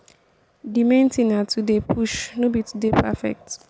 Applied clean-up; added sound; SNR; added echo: none; none; none; none.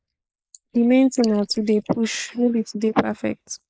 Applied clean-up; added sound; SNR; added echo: neural mask model Resemble Enhance denoiser.